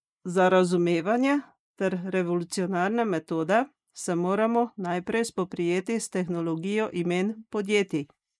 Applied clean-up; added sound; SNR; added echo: neural mask model Resemble Enhance denoiser.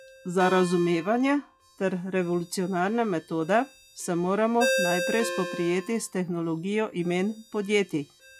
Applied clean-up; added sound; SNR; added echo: classical method log-MMSE.